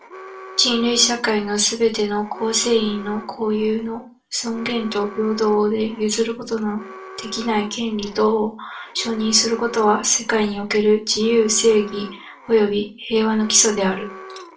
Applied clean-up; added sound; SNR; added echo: none; Alarm; 18 dB; reverberation time 0.3 s.